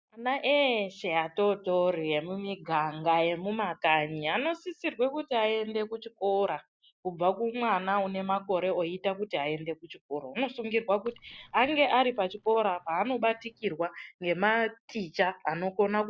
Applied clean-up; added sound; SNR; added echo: neural mask model DeepFilterNet 3.